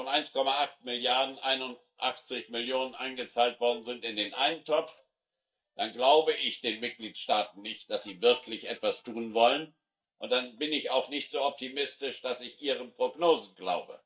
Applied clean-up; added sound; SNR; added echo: neural mask model DeepFilterNet 3.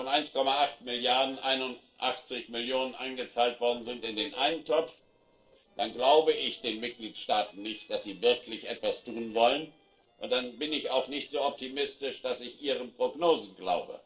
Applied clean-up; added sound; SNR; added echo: neural separator model SepFormer DNS4.